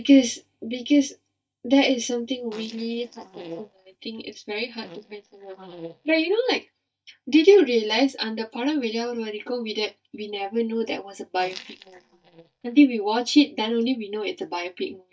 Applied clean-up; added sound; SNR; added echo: neural mask model DeepFilterNet 3.